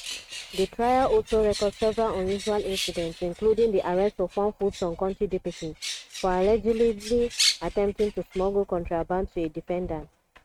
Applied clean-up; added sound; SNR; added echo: neural mask model RNNoise.